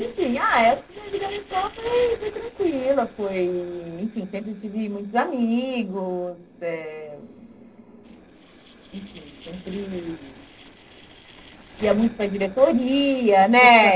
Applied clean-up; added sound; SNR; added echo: neural separator model SepFormer DNS4.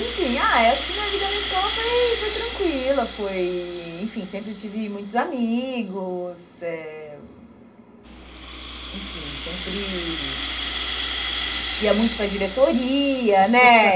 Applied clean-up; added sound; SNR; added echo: none; Rattle (instrument); 8 dB; reverberation time 0.2 s.